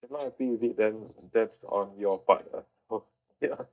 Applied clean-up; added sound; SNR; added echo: neural mask model DeepFilterNet 3.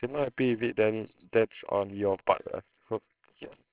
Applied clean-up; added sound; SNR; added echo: neural separator model SepFormer WHAMR!.